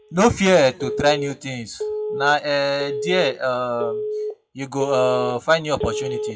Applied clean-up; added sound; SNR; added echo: classical method WPE with log-MMSE.